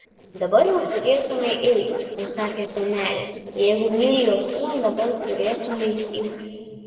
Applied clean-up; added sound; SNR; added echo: neural separator model SepFormer DNS4.